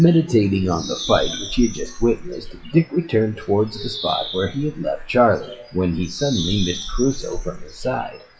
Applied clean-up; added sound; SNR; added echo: classical method WPE with log-MMSE.